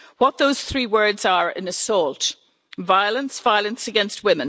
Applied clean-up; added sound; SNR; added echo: none; none; none; none.